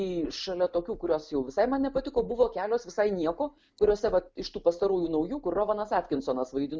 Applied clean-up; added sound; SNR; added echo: none; none; none; none.